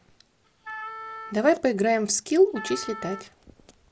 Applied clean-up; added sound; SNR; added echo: none; Wind instrument, woodwind instrument; 14 dB; none.